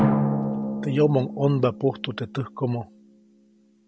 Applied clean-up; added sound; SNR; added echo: none; Drum; 2 dB; none.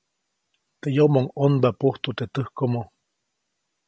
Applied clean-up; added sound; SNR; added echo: none; none; none; none.